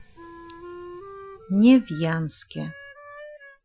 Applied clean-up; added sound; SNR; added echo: classical method Wiener filter.